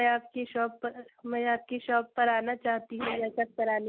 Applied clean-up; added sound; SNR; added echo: none; none; none; none.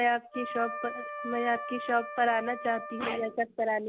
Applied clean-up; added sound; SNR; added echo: none; Wind instrument, woodwind instrument; 9 dB; none.